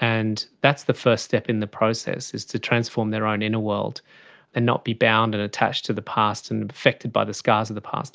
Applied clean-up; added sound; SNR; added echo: none; none; none; none.